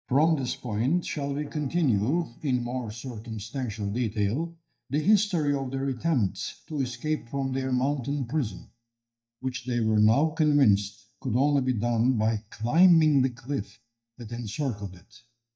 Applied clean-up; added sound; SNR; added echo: neural mask model DeepFilterNet 3.